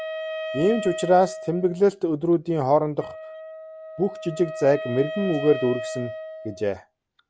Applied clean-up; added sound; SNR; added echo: none; Wind instrument, woodwind instrument; 10 dB; none.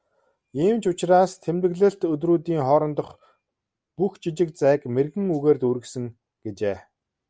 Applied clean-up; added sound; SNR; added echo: none; none; none; none.